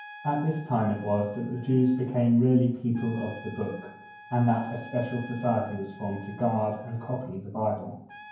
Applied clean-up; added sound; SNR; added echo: none; Trumpet; 20 dB; reverberation time 0.9 s.